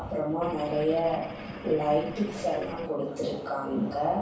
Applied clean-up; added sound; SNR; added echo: none; Engine / Boat, Water vehicle; 13 dB; reverberation time 0.7 s.